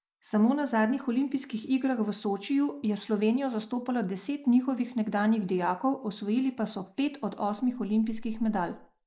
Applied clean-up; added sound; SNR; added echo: neural mask model Resemble Enhance denoiser.